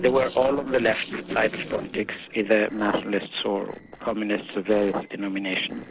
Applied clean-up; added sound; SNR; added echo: neural separator model SepFormer DNS4.